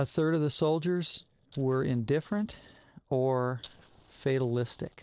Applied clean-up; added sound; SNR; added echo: neural separator model SepFormer DNS4.